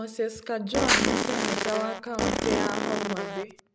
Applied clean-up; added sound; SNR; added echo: none; Crackle + Fart; -5 dB; none.